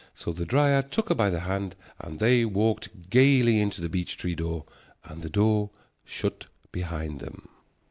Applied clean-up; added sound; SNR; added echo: none; none; none; none.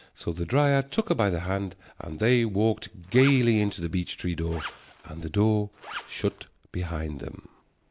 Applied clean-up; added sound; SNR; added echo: none; Zipper (clothing); 14 dB; none.